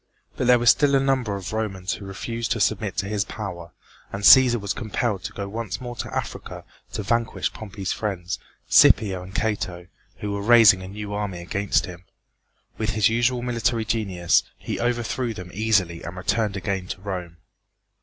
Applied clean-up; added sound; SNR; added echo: none; none; none; none.